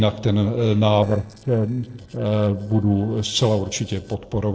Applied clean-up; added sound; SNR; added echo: neural separator model SepFormer DNS4.